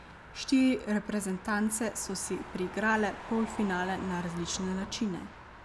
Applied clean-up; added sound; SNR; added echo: none; Motor vehicle (road); 13 dB; none.